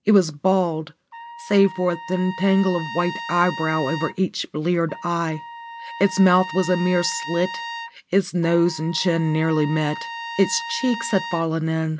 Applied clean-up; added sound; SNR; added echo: none; Trumpet; 12 dB; none.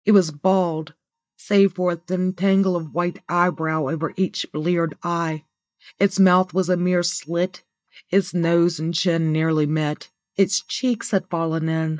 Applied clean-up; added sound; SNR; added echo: neural mask model DeepFilterNet 3.